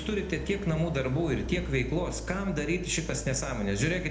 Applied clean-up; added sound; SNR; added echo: none; Idling; 9 dB; reverberation time 0.8 s.